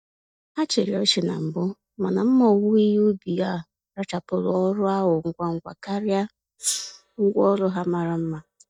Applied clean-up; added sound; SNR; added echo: neural mask model DeepFilterNet 3.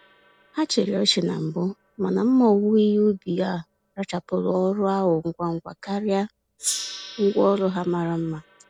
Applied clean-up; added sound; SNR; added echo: none; Gong; 17 dB; none.